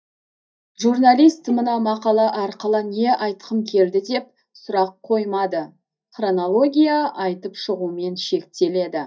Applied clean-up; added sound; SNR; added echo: neural mask model DeepFilterNet 3.